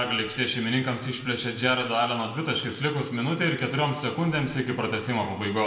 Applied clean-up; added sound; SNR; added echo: none; none; none; reverberation time 1.1 s.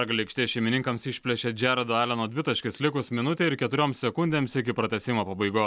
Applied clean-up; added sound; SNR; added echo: none; none; none; none.